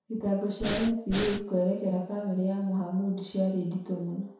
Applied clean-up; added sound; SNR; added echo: none; Breathing; 2 dB; reverberation time 0.7 s.